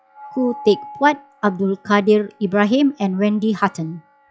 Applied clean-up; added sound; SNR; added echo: classical method log-MMSE.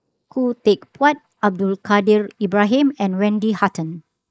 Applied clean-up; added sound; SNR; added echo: neural mask model Resemble Enhance denoiser.